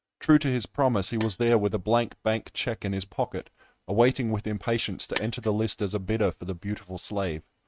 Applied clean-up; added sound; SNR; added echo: neural mask model RNNoise.